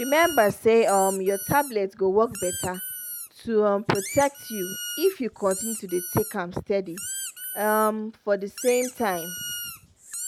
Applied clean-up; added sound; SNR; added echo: none; Squeak; 11 dB; none.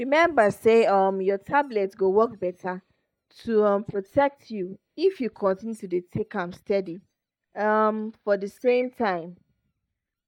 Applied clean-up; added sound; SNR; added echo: neural mask model DeepFilterNet 3.